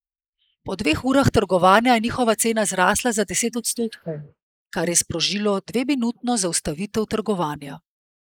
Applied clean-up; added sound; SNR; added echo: neural mask model Resemble Enhance denoiser.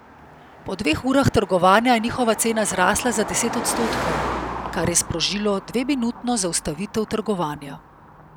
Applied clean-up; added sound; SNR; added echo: none; Car passing by; 10 dB; none.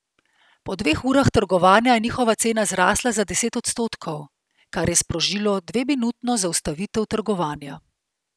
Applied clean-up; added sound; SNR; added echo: none; none; none; none.